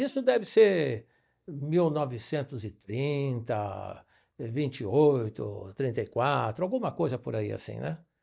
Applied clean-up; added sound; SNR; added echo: neural mask model DeepFilterNet 3.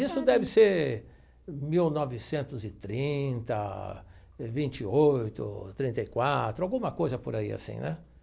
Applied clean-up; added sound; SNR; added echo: none; none; none; none.